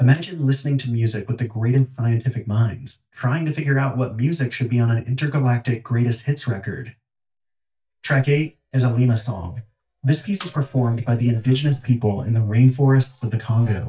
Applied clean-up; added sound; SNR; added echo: neural mask model DeepFilterNet 3.